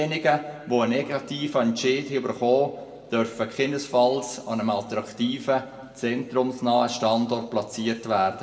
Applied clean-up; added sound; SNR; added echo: none; none; none; reverberation time 1.2 s.